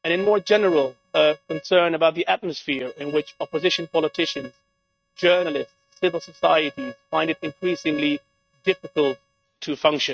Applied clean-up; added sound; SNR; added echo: neural mask model RNNoise.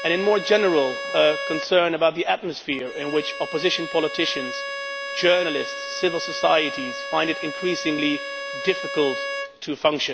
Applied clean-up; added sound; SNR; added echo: none; Bowed string instrument; 8 dB; none.